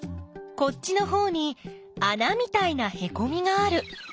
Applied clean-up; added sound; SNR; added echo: none; none; none; none.